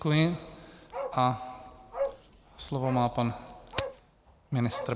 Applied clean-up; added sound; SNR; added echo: none; Crack + Bark; 9 dB; none.